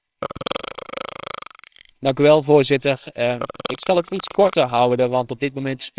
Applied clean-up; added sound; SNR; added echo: neural separator model SepFormer WHAMR!.